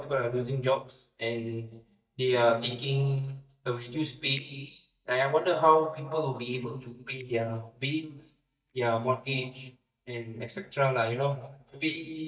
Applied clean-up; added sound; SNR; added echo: neural mask model DeepFilterNet 3.